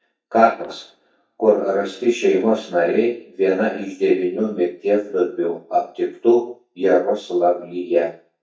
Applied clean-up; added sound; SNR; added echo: neural mask model DeepFilterNet 3.